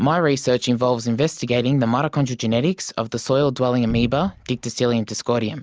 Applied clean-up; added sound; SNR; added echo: none; Cupboard open or close; 11 dB; none.